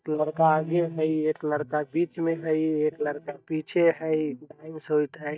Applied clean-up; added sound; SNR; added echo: neural mask model DeepFilterNet 3.